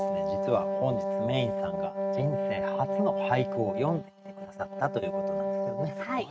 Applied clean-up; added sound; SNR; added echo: neural mask model RNNoise.